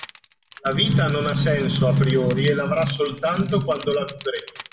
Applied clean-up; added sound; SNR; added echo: none; Crushing; 15 dB; reverberation time 0.4 s.